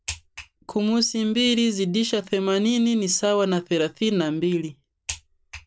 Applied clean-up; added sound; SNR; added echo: none; none; none; none.